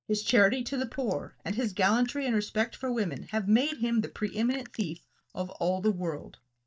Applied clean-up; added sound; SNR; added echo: neural mask model DeepFilterNet 3.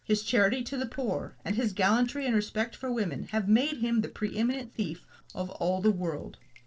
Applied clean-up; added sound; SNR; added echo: neural separator model SepFormer DNS4.